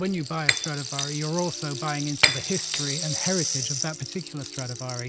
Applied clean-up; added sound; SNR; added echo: none; Rattle (instrument) + Shatter; -1 dB; none.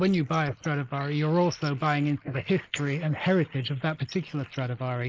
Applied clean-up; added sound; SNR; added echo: neural mask model Resemble Enhance denoiser.